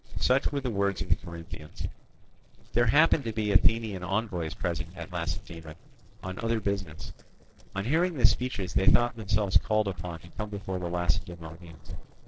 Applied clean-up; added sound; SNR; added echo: neural separator model SepFormer DNS4.